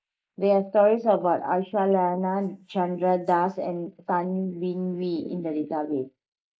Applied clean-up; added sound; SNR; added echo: neural mask model Resemble Enhance denoiser.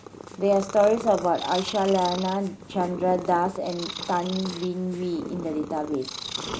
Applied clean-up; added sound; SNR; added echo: none; Purr; 11 dB; none.